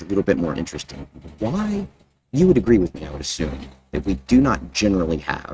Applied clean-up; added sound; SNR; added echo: neural mask model RNNoise.